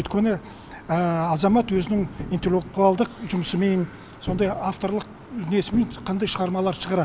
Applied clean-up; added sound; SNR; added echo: none; Tap; 16 dB; none.